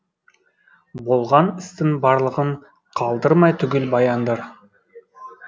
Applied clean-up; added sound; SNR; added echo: none; none; none; none.